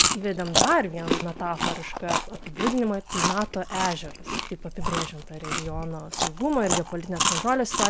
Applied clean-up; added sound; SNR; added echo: none; Chewing, mastication; 0 dB; none.